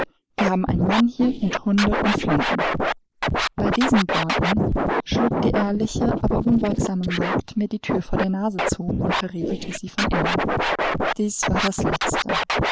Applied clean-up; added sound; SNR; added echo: neural mask model Resemble Enhance denoiser.